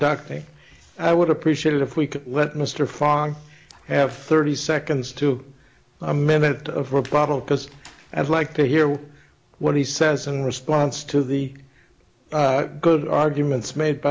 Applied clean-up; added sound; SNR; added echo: none; none; none; none.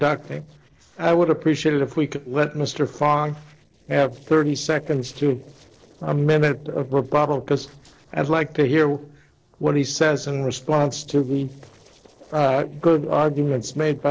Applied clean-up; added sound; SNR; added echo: neural separator model SepFormer DNS4.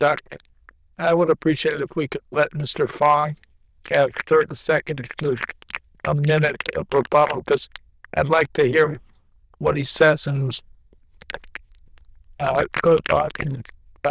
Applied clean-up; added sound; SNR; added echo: neural diffusion model UNIVERSE++.